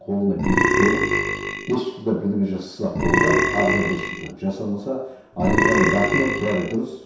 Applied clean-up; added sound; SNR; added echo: none; Burping, eructation; -3 dB; reverberation time 0.7 s.